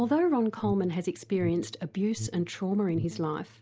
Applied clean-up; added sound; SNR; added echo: none; Alarm; 13 dB; none.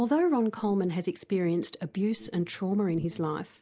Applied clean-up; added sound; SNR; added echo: neural mask model Resemble Enhance denoiser.